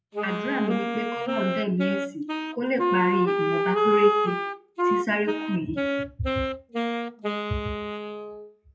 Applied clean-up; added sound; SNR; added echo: classical method WPE with log-MMSE.